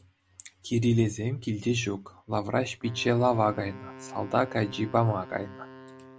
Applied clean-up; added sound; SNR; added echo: none; Wind instrument, woodwind instrument; 19 dB; none.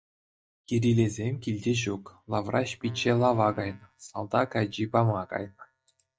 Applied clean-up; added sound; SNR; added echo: neural mask model DeepFilterNet 3.